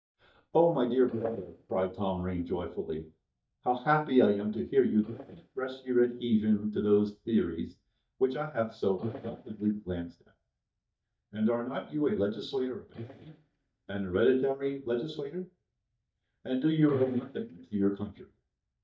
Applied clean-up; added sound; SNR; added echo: neural mask model DeepFilterNet 3.